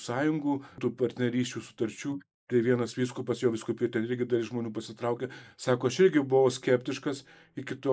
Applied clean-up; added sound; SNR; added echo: neural mask model Resemble Enhance denoiser.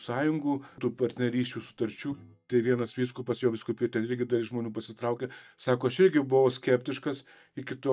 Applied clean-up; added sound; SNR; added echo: neural mask model DeepFilterNet 3.